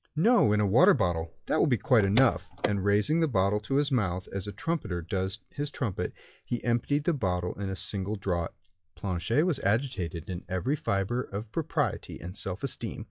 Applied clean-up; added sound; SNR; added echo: classical method log-MMSE.